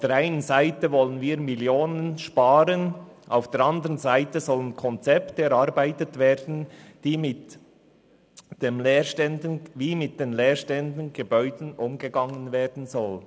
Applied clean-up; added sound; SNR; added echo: none; none; none; none.